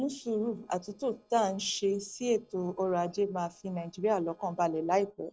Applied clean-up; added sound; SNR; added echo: neural separator model SepFormer DNS4.